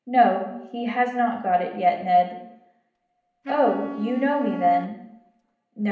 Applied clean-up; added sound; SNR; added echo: none; Wind instrument, woodwind instrument; 12 dB; reverberation time 0.8 s.